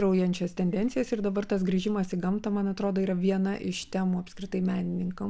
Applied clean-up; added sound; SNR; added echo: none; none; none; none.